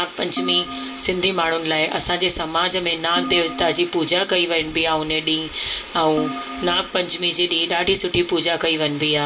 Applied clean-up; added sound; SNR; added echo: none; Keyboard (musical); 14 dB; reverberation time 0.2 s.